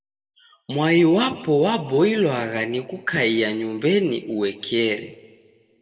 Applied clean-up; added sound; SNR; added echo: none; none; none; reverberation time 1.0 s.